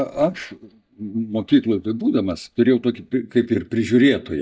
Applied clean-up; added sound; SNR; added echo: neural mask model DeepFilterNet 3.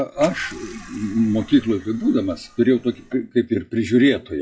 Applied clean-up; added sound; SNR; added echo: classical method WPE with log-MMSE.